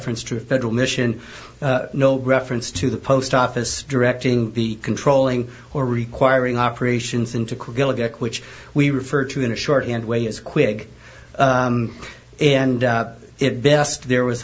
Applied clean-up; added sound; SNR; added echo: none; none; none; none.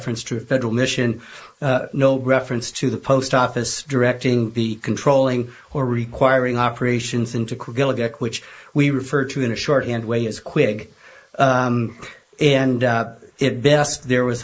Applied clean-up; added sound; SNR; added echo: neural mask model Resemble Enhance denoiser.